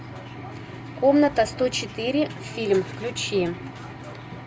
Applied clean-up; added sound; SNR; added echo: none; none; none; none.